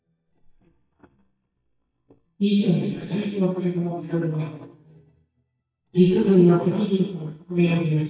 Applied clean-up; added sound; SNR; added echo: neural mask model DeepFilterNet 3.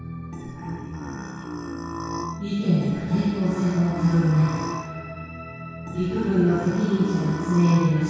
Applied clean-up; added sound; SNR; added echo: none; Burping, eructation; 10 dB; reverberation time 2.0 s.